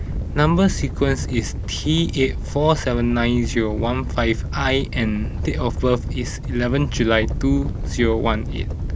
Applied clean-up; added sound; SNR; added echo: none; Animal; 4 dB; none.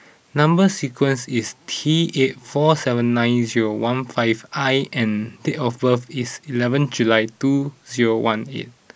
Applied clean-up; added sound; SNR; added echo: none; none; none; none.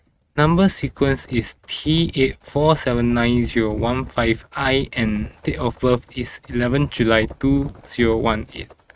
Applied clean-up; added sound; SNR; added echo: neural mask model RNNoise.